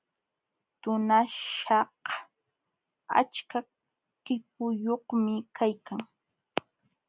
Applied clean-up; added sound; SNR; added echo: none; none; none; none.